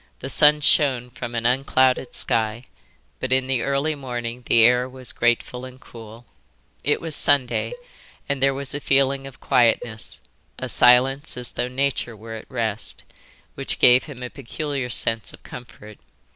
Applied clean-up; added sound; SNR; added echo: none; Cowbell; 18 dB; none.